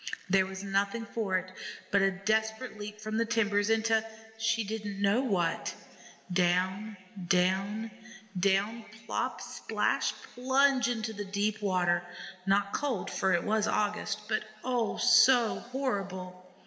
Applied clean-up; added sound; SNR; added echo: none; none; none; reverberation time 1.6 s.